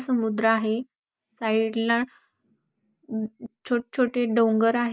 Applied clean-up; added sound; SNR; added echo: neural mask model Resemble Enhance denoiser.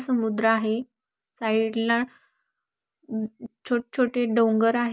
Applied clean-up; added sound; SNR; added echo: none; none; none; none.